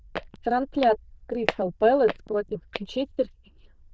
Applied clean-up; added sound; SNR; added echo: neural diffusion model UNIVERSE++.